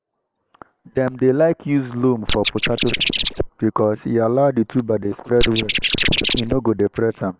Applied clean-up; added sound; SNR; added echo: neural separator model SepFormer WHAM!.